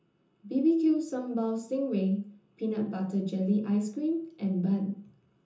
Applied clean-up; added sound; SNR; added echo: none; none; none; reverberation time 0.6 s.